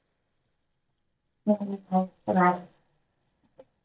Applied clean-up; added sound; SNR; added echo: neural mask model DeepFilterNet 3.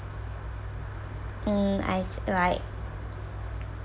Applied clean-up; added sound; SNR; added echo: none; none; none; none.